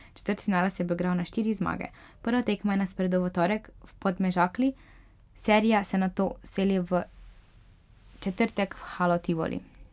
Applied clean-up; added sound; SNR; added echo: none; none; none; none.